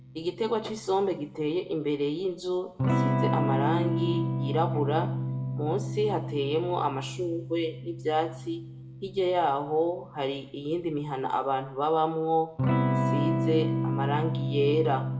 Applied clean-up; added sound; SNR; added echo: none; Electric guitar / Strum; 1 dB; reverberation time 0.6 s.